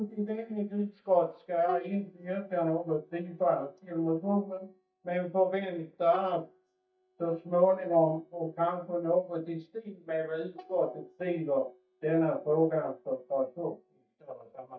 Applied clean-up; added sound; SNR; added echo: neural mask model DeepFilterNet 3.